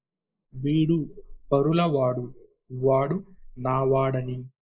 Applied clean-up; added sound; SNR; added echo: neural mask model Resemble Enhance denoiser.